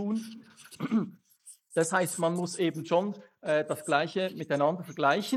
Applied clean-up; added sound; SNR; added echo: neural mask model Resemble Enhance denoiser.